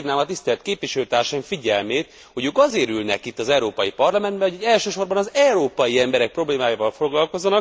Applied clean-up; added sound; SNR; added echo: none; none; none; none.